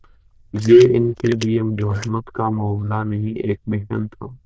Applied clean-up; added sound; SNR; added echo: neural diffusion model UNIVERSE++.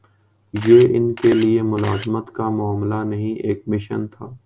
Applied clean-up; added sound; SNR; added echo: none; Camera; 15 dB; none.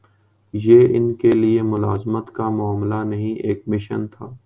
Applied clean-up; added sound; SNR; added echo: none; none; none; none.